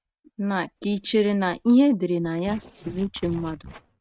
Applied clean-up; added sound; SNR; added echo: neural mask model RNNoise.